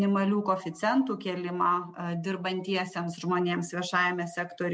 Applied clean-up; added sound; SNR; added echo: none; none; none; none.